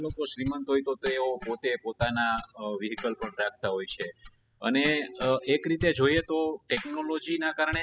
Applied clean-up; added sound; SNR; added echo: classical method spectral subtraction.